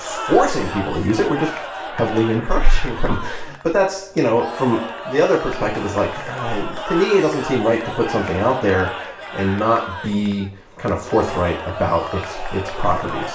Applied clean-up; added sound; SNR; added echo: none; Crowd / Cheering; 10 dB; reverberation time 0.3 s.